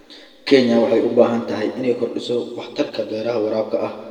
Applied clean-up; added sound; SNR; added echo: none; none; none; reverberation time 1.8 s.